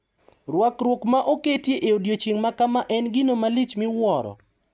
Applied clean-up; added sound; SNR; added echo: none; none; none; none.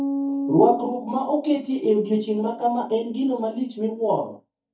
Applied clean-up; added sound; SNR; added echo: neural mask model DeepFilterNet 3.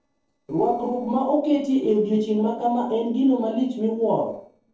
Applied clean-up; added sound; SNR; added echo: neural separator model SepFormer DNS4.